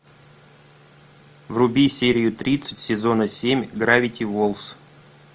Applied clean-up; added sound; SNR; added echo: none; none; none; none.